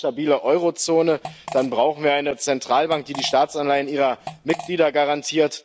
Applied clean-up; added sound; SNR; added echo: none; Fart; 16 dB; none.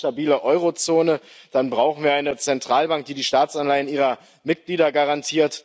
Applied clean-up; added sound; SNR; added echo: none; none; none; none.